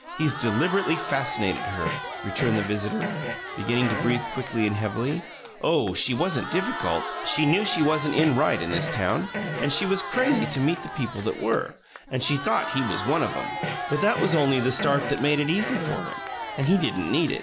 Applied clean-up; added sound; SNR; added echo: none; Crowd + Fart; 6 dB; none.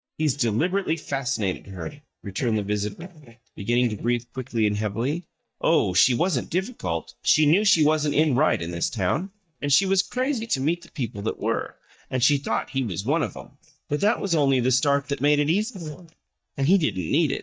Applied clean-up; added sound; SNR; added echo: neural mask model DeepFilterNet 3.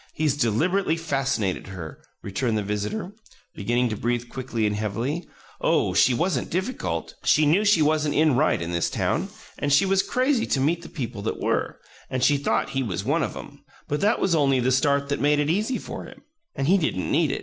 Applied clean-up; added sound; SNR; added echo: none; none; none; none.